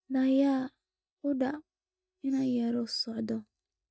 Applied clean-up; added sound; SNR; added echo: neural mask model DeepFilterNet 3.